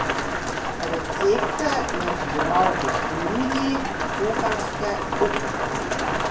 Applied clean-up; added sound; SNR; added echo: none; Rain; -2 dB; reverberation time 0.3 s.